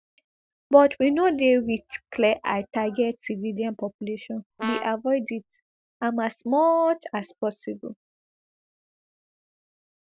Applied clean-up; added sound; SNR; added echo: none; Brass instrument; 11 dB; none.